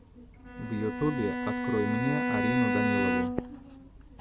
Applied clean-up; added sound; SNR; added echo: none; Bowed string instrument; -1 dB; none.